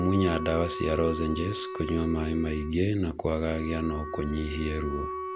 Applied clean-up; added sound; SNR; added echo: none; Wind instrument, woodwind instrument; 9 dB; none.